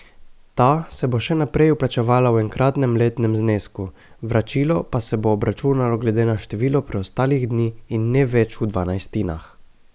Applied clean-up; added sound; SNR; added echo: none; none; none; none.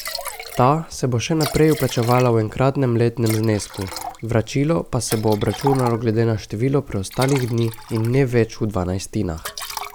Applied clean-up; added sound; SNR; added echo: none; Liquid; 14 dB; none.